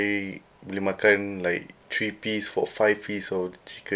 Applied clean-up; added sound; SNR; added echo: none; none; none; none.